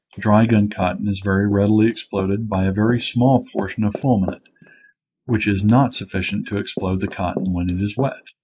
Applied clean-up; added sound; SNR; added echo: neural mask model Resemble Enhance denoiser.